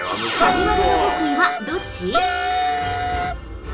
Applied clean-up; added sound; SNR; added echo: none; Wind instrument, woodwind instrument; -2 dB; reverberation time 0.2 s.